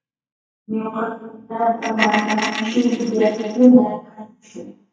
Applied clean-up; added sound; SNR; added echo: neural mask model DeepFilterNet 3.